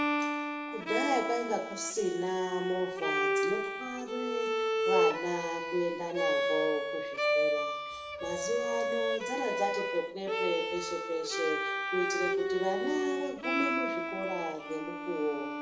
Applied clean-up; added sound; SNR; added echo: none; Bowed string instrument; -2 dB; reverberation time 0.9 s.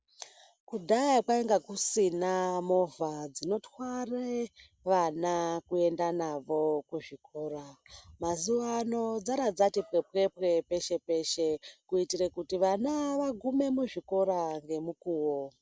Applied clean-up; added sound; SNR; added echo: none; none; none; none.